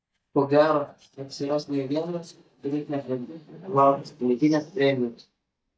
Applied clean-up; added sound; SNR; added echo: neural mask model DeepFilterNet 3.